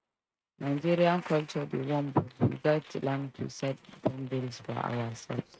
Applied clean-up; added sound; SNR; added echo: neural mask model RNNoise.